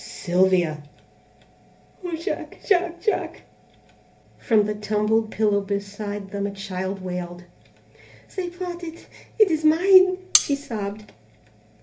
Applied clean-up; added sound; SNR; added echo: none; Cutlery, silverware; 1 dB; reverberation time 0.3 s.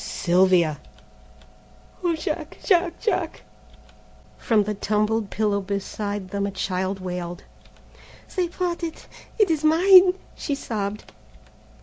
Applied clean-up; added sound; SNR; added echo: none; none; none; none.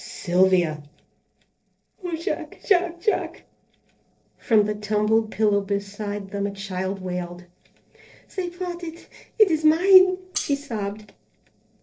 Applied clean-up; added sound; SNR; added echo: neural separator model SepFormer DNS4.